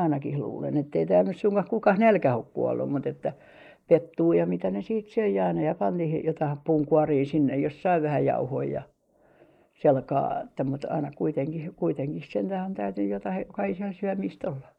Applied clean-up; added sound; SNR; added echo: neural mask model Resemble Enhance denoiser.